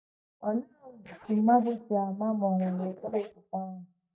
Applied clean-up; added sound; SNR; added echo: neural mask model DeepFilterNet 3.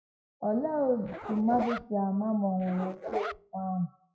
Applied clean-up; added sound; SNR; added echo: classical method WPE with log-MMSE.